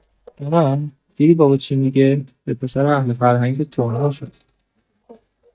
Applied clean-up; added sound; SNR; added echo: neural mask model DeepFilterNet 3.